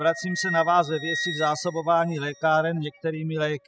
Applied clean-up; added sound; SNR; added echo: classical method spectral subtraction.